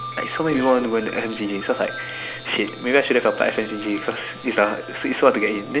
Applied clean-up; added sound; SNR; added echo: none; Wind chime; 15 dB; none.